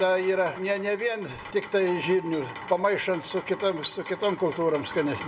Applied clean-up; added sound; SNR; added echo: none; Doorbell; 19 dB; reverberation time 0.8 s.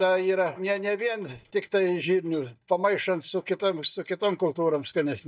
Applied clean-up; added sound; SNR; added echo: neural mask model DeepFilterNet 3.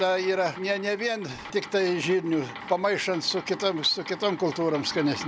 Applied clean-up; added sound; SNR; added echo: none; none; none; none.